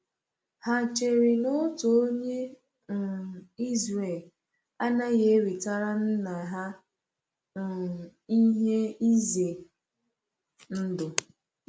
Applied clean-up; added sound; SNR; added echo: none; none; none; none.